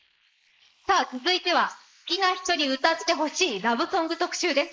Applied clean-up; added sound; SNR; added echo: neural mask model Resemble Enhance denoiser.